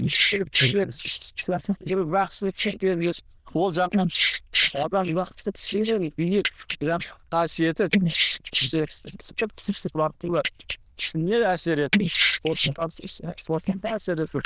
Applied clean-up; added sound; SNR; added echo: neural diffusion model UNIVERSE++.